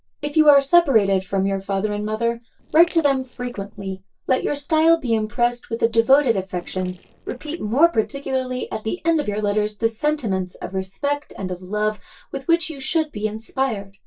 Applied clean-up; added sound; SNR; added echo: neural separator model SepFormer DNS4.